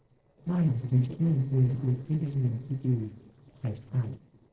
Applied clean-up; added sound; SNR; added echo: neural separator model SepFormer DNS4.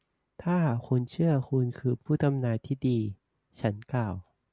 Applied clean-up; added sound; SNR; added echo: none; none; none; none.